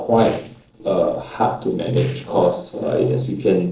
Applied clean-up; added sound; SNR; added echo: neural separator model SepFormer DNS4.